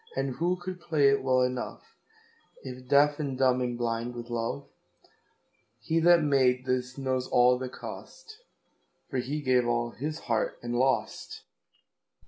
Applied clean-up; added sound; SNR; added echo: none; none; none; none.